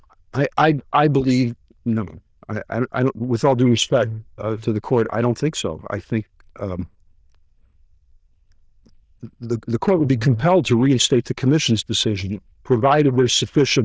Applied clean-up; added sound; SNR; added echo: neural diffusion model UNIVERSE++.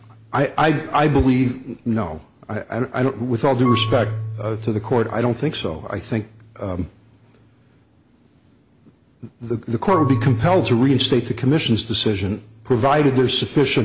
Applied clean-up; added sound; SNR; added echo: none; Marimba, xylophone / Wood; 12 dB; none.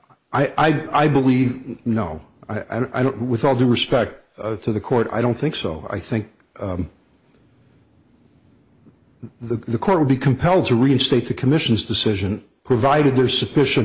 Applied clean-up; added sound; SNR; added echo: neural mask model Resemble Enhance denoiser.